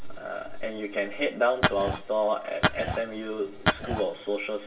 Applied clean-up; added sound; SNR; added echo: none; Glass; -2 dB; reverberation time 0.2 s.